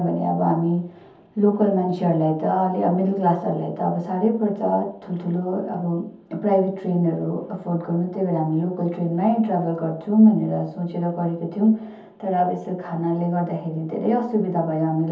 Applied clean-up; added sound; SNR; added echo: none; none; none; reverberation time 0.7 s.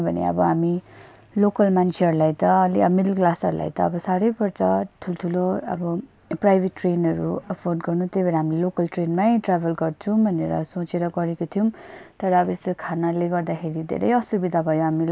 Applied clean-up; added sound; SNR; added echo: none; none; none; none.